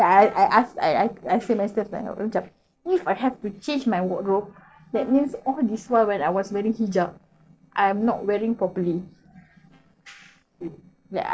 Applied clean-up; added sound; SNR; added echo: neural separator model SepFormer DNS4.